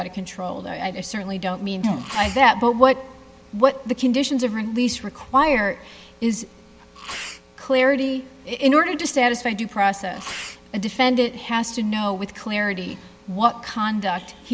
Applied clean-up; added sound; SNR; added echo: none; Sneeze; 17 dB; none.